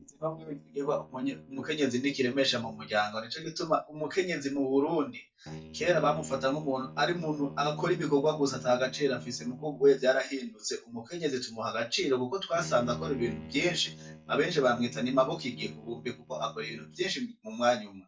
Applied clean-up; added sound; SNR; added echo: neural mask model DeepFilterNet 3.